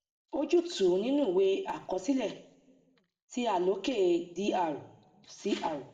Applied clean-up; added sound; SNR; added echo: none; none; none; reverberation time 0.8 s.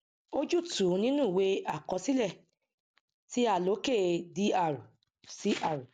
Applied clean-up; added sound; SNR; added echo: none; none; none; none.